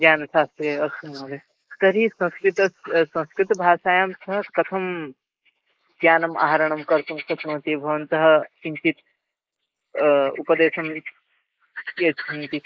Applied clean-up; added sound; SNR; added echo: neural mask model Resemble Enhance denoiser.